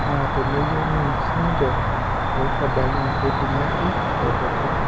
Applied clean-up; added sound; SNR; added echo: none; Cricket; -5 dB; none.